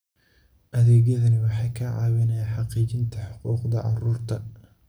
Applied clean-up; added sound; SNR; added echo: none; none; none; none.